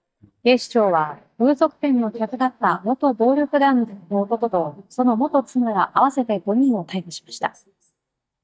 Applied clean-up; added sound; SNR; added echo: neural mask model DeepFilterNet 3.